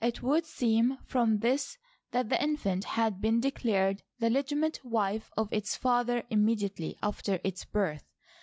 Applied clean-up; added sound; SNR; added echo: none; none; none; none.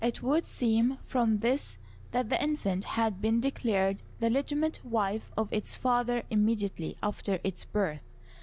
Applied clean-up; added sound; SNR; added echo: none; Bus; 18 dB; none.